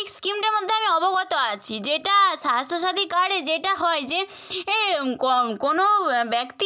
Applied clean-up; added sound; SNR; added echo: none; none; none; none.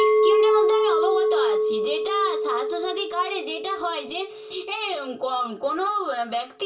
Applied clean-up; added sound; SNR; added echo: none; Chink, clink; -4 dB; reverberation time 0.2 s.